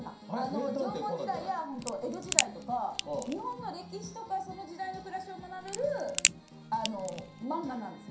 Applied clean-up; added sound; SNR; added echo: none; Crack; -1 dB; reverberation time 0.5 s.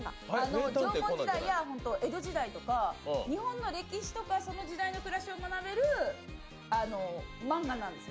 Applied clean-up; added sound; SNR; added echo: none; none; none; none.